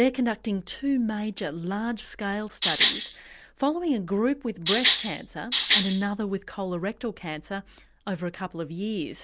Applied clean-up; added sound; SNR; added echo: none; Rattle (instrument); -3 dB; none.